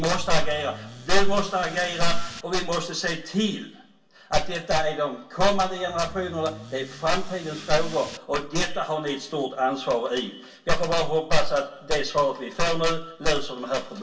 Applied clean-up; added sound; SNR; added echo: none; Accelerating, revving, vroom / Car; 18 dB; reverberation time 0.2 s.